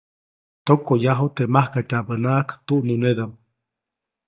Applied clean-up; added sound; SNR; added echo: neural mask model DeepFilterNet 3.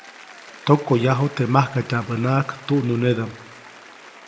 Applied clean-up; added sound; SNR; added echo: none; Applause / Cheering; 20 dB; reverberation time 0.5 s.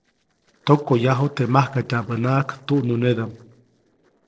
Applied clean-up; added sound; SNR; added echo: neural separator model SepFormer DNS4.